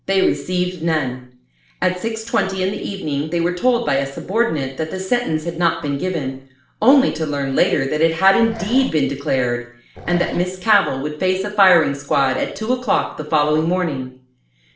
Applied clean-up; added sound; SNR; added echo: none; Growling; 15 dB; reverberation time 0.5 s.